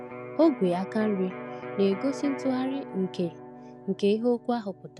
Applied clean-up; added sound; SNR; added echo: none; Electric guitar; 11 dB; none.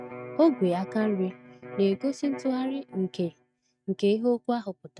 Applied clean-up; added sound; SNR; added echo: neural mask model RNNoise.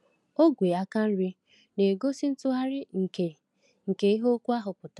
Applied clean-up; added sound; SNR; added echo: none; none; none; none.